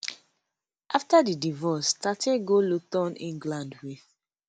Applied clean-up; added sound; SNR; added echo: none; none; none; none.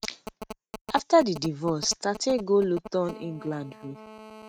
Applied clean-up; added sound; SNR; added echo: neural mask model RNNoise.